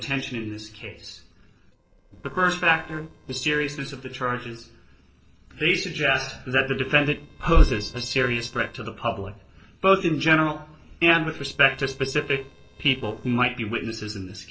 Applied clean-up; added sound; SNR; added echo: neural separator model SepFormer DNS4.